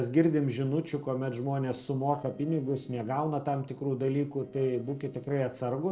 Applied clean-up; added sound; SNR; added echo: neural separator model SepFormer DNS4.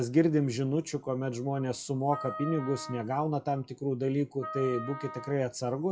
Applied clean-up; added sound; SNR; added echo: classical method WPE with log-MMSE.